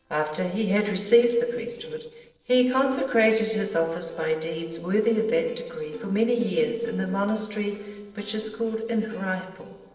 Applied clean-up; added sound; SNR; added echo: neural separator model SepFormer DNS4.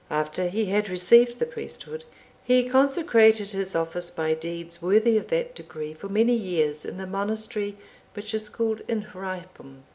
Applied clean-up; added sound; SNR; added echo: none; none; none; none.